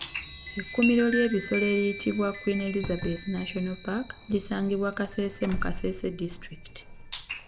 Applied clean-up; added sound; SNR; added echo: none; Chime + Doorbell; 8 dB; none.